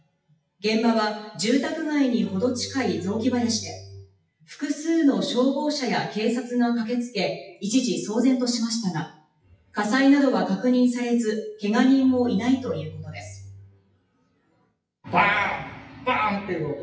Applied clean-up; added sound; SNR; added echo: classical method WPE with log-MMSE.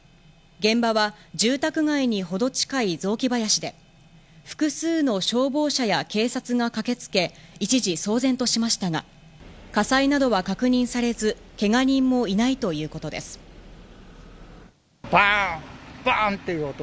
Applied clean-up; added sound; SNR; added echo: none; none; none; none.